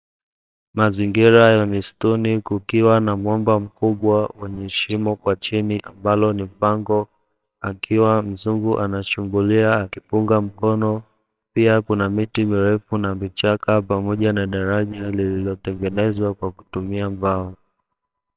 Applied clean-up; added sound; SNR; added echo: neural separator model SepFormer WHAMR!.